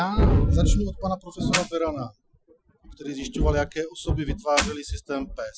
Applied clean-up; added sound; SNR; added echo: classical method Wiener filter.